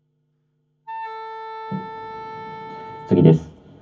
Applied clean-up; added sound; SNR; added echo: none; Wind instrument, woodwind instrument; 12 dB; reverberation time 0.3 s.